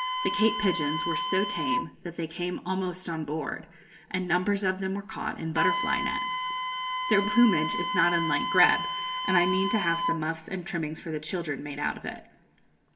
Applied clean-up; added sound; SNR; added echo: none; Wind instrument, woodwind instrument; 4 dB; reverberation time 0.4 s.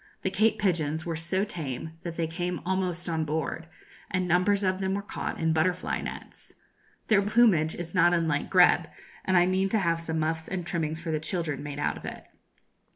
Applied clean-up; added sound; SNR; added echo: none; none; none; none.